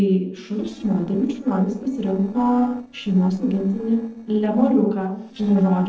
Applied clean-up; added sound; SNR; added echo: neural separator model SepFormer DNS4.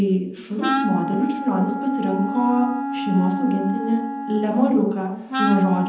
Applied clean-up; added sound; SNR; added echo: none; Wind instrument, woodwind instrument; 5 dB; reverberation time 0.8 s.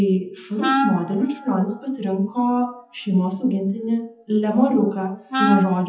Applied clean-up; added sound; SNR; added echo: classical method WPE with log-MMSE.